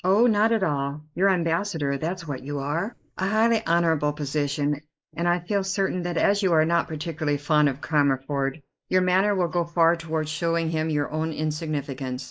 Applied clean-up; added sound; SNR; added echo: neural mask model Resemble Enhance denoiser.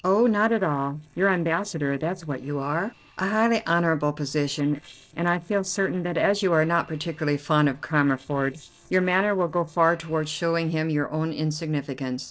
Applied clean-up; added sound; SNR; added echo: neural separator model SepFormer DNS4.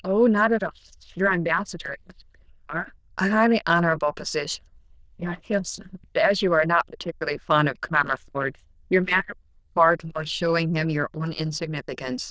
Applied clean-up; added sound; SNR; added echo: neural diffusion model UNIVERSE++.